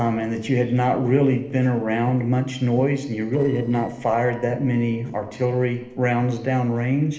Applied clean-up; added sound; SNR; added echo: neural separator model SepFormer DNS4.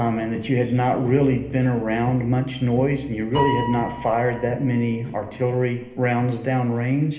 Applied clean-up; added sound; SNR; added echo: none; Piano; 14 dB; reverberation time 1.0 s.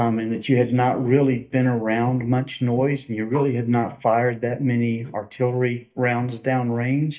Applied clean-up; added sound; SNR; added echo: neural mask model DeepFilterNet 3.